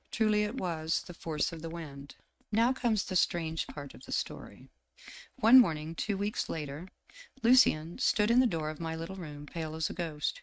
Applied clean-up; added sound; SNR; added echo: neural mask model RNNoise.